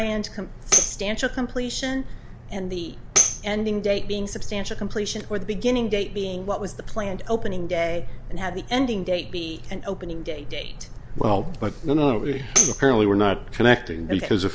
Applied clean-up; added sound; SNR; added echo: none; Tambourine; 2 dB; none.